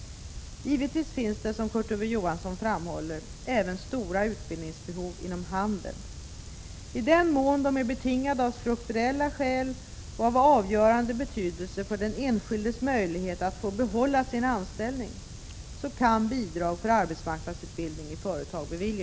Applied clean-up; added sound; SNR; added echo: none; none; none; none.